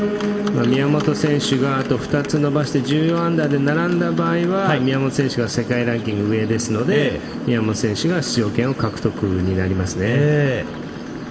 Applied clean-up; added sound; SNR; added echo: none; Piano; 13 dB; reverberation time 1.5 s.